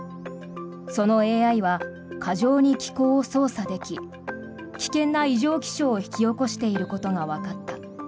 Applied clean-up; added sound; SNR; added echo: none; none; none; none.